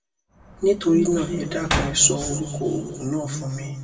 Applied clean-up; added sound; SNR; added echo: none; Slam; 9 dB; reverberation time 1.9 s.